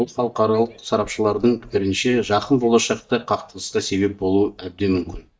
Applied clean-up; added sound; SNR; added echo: neural mask model DeepFilterNet 3.